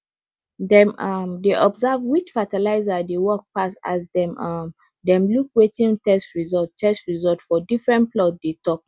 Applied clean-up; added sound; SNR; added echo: none; none; none; none.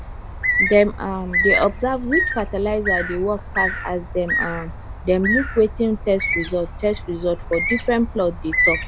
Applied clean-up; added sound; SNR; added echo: none; Bird; 2 dB; none.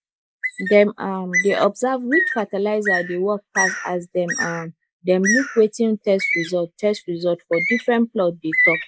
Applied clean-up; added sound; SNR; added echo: neural mask model Resemble Enhance denoiser.